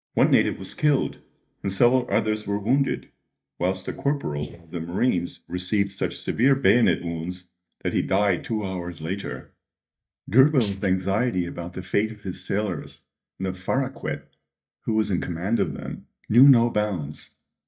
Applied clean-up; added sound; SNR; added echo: neural mask model DeepFilterNet 3.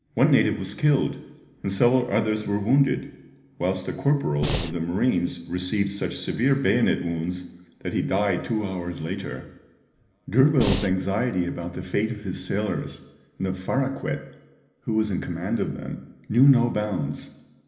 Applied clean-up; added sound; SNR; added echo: none; Breathing; 1 dB; reverberation time 1.1 s.